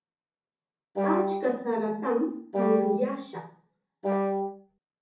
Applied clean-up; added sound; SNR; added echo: none; Wind instrument, woodwind instrument; -2 dB; reverberation time 0.6 s.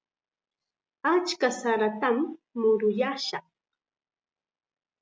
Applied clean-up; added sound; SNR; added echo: none; none; none; none.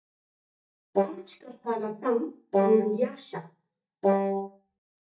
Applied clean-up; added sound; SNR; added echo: neural mask model DeepFilterNet 3.